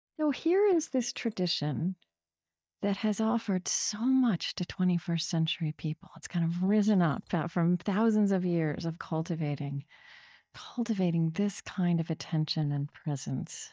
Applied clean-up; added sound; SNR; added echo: neural mask model DeepFilterNet 3.